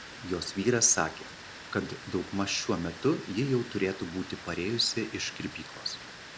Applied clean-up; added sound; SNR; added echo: none; Water; 14 dB; none.